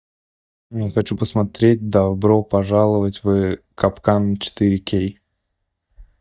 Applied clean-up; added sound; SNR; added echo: neural mask model DeepFilterNet 3.